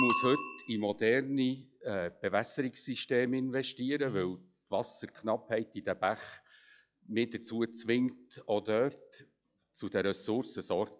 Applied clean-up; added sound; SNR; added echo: classical method log-MMSE.